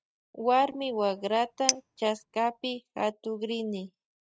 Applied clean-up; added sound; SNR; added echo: neural mask model RNNoise.